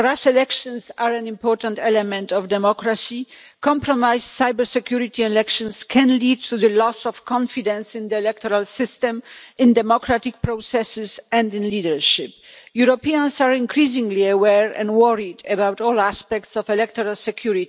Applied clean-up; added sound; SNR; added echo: none; none; none; none.